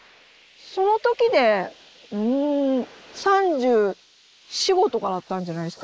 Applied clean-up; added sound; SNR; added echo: neural mask model Resemble Enhance denoiser.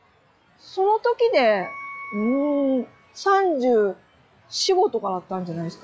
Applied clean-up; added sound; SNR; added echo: classical method log-MMSE.